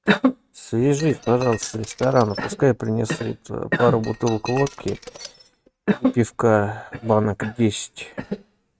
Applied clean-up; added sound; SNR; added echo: neural mask model RNNoise.